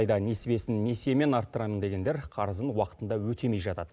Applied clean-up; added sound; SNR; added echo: none; none; none; none.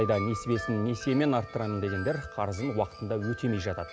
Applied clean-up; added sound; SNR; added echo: none; Wind chime; 12 dB; none.